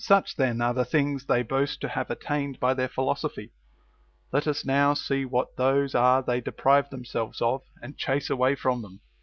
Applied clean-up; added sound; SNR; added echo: none; none; none; none.